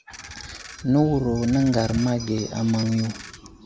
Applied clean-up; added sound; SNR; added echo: none; Ratchet, pawl; 19 dB; none.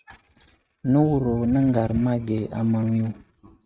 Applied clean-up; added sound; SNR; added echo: neural mask model RNNoise.